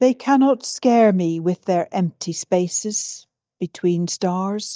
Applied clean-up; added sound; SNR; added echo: neural mask model DeepFilterNet 3.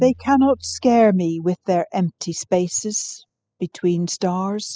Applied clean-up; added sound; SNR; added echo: classical method spectral subtraction.